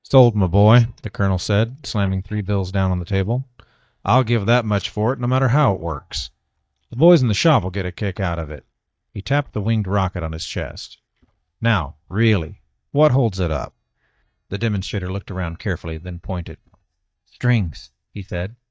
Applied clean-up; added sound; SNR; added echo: neural mask model DeepFilterNet 3.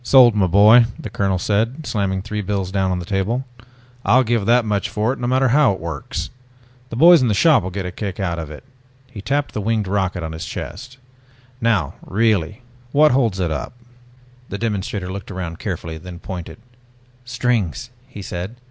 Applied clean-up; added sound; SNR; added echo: none; none; none; none.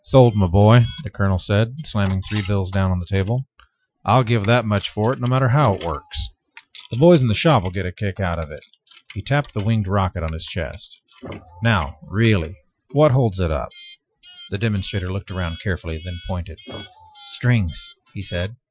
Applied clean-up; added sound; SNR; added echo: classical method Wiener filter.